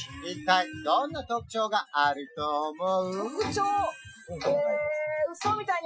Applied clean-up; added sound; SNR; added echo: classical method Wiener filter.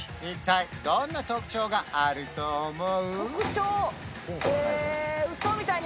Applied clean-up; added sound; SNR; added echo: none; none; none; none.